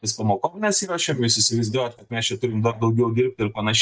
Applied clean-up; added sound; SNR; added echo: neural mask model DeepFilterNet 3.